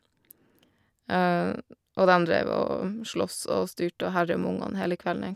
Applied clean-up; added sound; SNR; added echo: none; none; none; none.